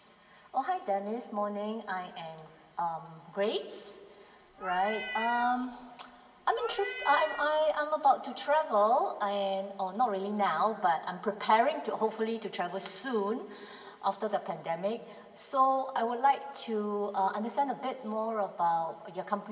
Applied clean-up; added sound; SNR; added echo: none; Meow; 10 dB; reverberation time 1.8 s.